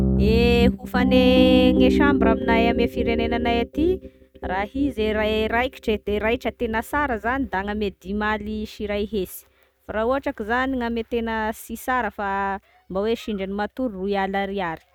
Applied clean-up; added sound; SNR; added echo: neural mask model RNNoise.